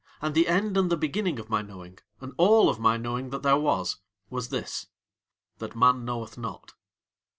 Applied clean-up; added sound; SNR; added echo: none; none; none; none.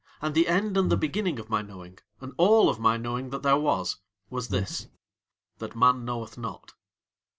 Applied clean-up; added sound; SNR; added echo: none; Breathing; 5 dB; none.